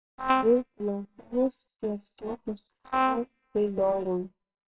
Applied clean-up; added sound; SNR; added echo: neural separator model SepFormer WHAMR!.